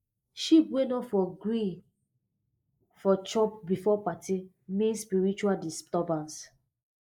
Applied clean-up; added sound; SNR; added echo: neural mask model Resemble Enhance denoiser.